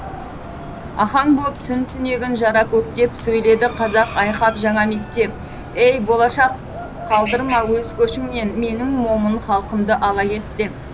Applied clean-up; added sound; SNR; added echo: none; Chicken, rooster; 11 dB; none.